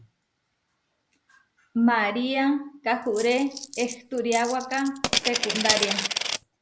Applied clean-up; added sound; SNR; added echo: none; Coin (dropping); 2 dB; none.